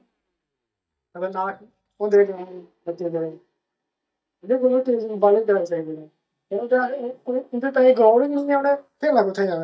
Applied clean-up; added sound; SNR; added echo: neural mask model DeepFilterNet 3.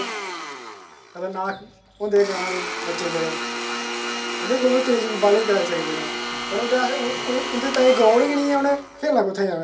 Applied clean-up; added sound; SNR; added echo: none; Domestic sounds, home sounds; 7 dB; reverberation time 0.3 s.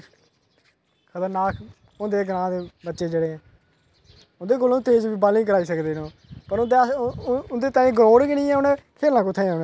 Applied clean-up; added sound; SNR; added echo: none; none; none; none.